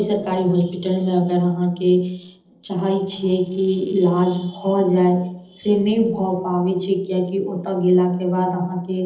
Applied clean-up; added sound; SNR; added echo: neural separator model SepFormer DNS4.